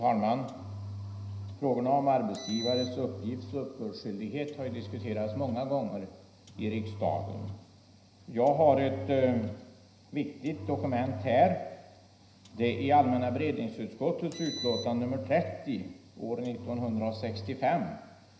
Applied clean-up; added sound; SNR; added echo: none; Engine; 12 dB; reverberation time 0.9 s.